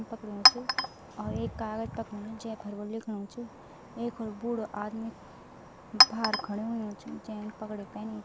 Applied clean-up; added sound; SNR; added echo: none; Chink, clink; -4 dB; none.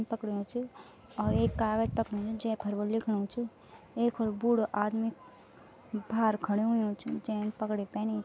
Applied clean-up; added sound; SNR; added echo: none; none; none; none.